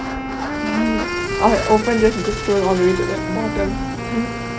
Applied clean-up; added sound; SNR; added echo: none; Wind instrument, woodwind instrument + Idling / Engine starting; 4 dB; none.